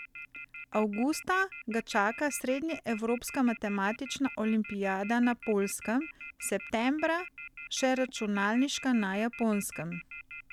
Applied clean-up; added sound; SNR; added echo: none; Telephone; 15 dB; none.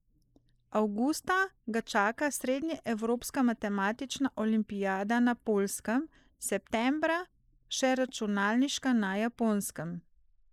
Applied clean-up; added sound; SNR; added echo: neural mask model Resemble Enhance denoiser.